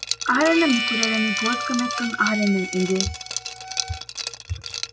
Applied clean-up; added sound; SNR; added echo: none; Harmonica + Liquid; 3 dB; none.